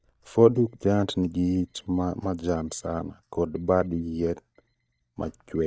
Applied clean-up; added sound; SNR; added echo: neural mask model DeepFilterNet 3.